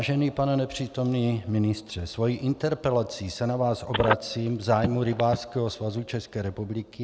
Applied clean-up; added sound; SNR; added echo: none; Telephone; 4 dB; none.